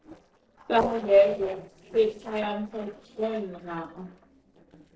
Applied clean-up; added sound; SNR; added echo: neural separator model SepFormer DNS4.